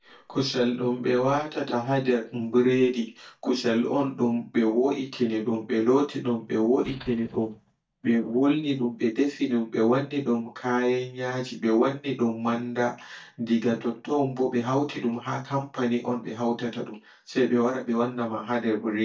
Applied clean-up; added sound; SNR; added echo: neural mask model DeepFilterNet 3.